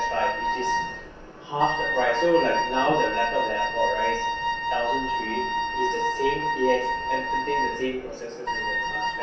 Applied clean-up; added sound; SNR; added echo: none; Wind instrument, woodwind instrument; -1 dB; reverberation time 0.6 s.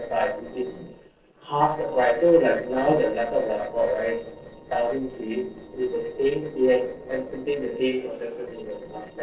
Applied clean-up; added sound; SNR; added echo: neural separator model SepFormer DNS4.